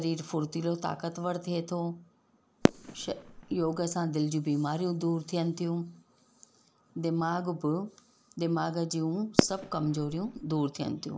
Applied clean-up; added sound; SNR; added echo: none; Fireworks; -1 dB; none.